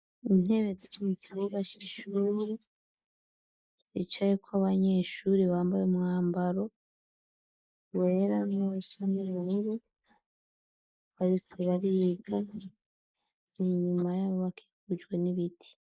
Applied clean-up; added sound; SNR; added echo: neural mask model Resemble Enhance denoiser.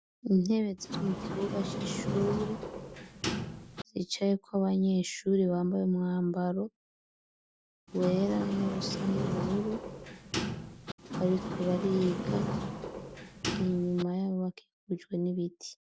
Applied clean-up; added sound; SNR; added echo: none; Sliding door; 4 dB; none.